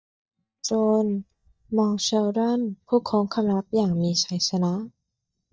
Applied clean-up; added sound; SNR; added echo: neural mask model DeepFilterNet 3.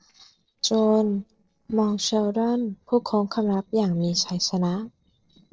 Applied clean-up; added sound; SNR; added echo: neural separator model SepFormer DNS4.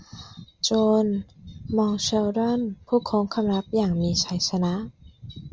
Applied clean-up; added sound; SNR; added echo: none; none; none; none.